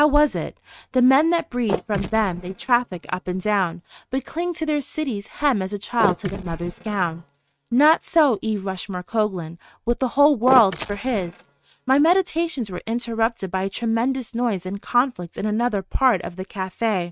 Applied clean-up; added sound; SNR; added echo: neural mask model RNNoise.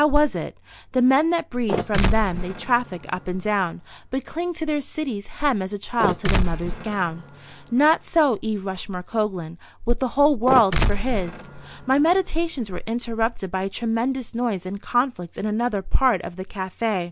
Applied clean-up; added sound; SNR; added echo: none; Mechanisms; 3 dB; none.